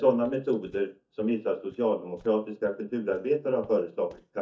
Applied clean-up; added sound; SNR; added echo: neural mask model DeepFilterNet 3.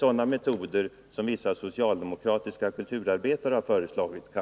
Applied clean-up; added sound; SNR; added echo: none; none; none; none.